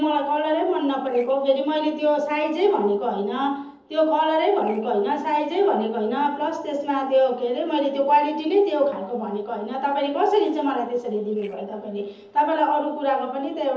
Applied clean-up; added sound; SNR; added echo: neural separator model SepFormer DNS4.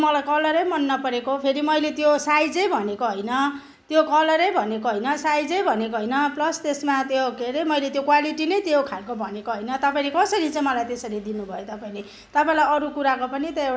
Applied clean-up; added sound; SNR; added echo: none; none; none; none.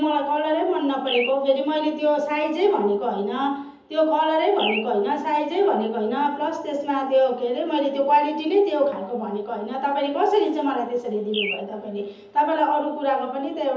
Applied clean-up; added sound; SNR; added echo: none; Bird; 12 dB; reverberation time 0.7 s.